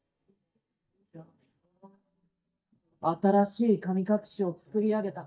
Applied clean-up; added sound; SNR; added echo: neural mask model DeepFilterNet 3.